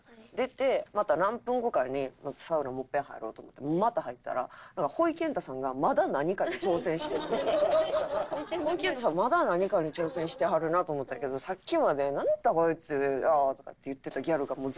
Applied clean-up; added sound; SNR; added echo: neural separator model SepFormer DNS4.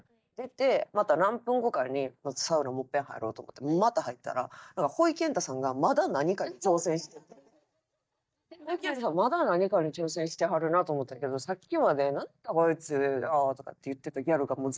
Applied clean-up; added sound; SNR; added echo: neural mask model DeepFilterNet 3.